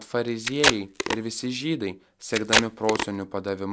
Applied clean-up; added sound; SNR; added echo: none; Packing tape, duct tape; -2 dB; none.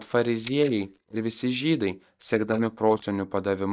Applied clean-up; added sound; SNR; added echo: neural mask model DeepFilterNet 3.